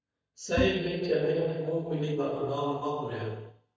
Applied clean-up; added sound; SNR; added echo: neural mask model DeepFilterNet 3.